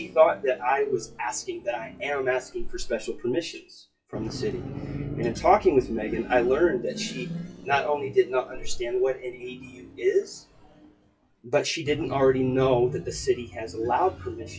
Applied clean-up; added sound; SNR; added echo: classical method WPE with log-MMSE.